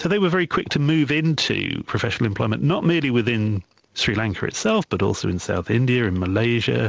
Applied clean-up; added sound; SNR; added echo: none; none; none; none.